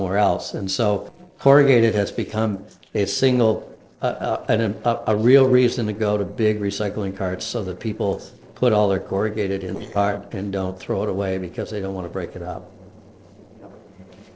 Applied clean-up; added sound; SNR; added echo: neural separator model SepFormer DNS4.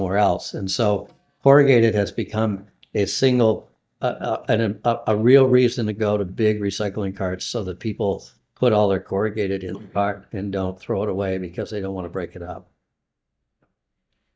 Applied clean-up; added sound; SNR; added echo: neural mask model DeepFilterNet 3.